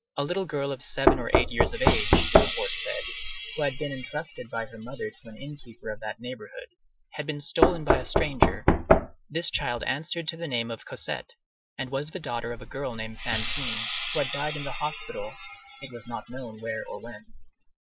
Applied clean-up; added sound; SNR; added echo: classical method Wiener filter.